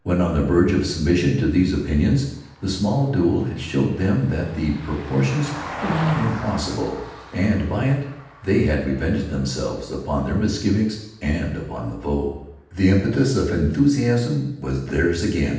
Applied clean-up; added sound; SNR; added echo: none; Vehicle; 18 dB; reverberation time 0.8 s.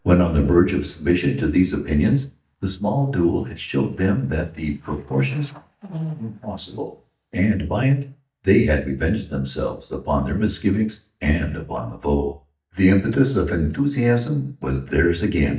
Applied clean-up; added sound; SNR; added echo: neural mask model DeepFilterNet 3.